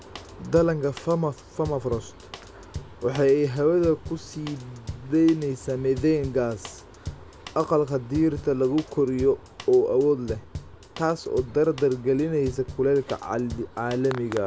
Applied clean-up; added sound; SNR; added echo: none; Drum / Drum kit; 16 dB; none.